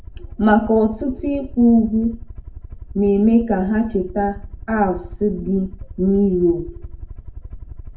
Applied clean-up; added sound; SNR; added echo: none; Aircraft; 14 dB; reverberation time 0.3 s.